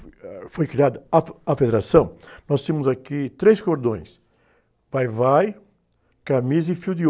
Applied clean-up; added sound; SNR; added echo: none; none; none; none.